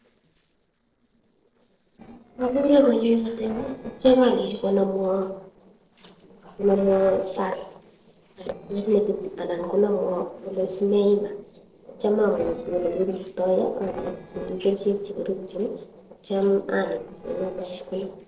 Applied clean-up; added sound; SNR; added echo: neural separator model SepFormer DNS4.